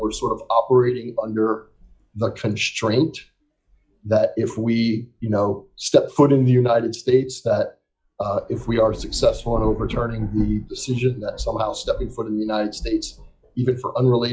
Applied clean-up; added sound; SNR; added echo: classical method log-MMSE.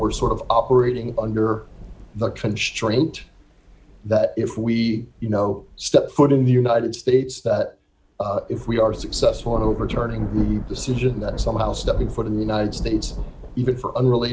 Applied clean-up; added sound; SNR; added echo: none; Thunder / Rain; 11 dB; none.